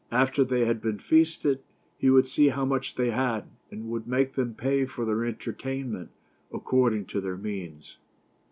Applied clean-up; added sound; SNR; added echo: none; none; none; none.